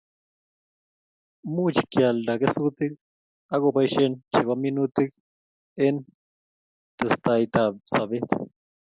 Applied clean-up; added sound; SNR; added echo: none; none; none; none.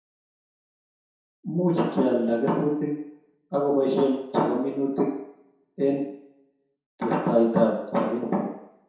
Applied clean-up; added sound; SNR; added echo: none; none; none; reverberation time 0.7 s.